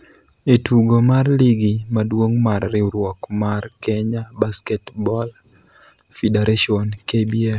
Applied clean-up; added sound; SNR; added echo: none; none; none; none.